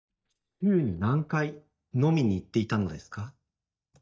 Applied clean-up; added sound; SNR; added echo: neural mask model DeepFilterNet 3.